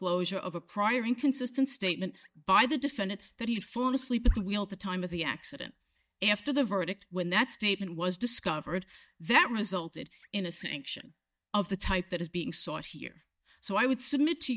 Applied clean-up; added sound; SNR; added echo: neural mask model DeepFilterNet 3.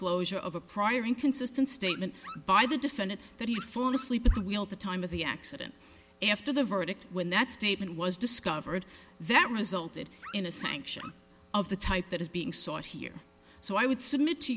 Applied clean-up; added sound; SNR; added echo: none; Dog; 17 dB; none.